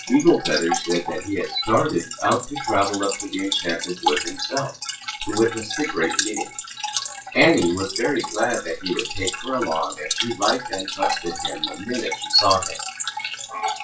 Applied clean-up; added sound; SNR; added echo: classical method WPE with log-MMSE.